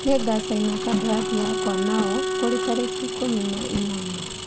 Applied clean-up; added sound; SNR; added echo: none; Wind instrument, woodwind instrument + Engine; 2 dB; none.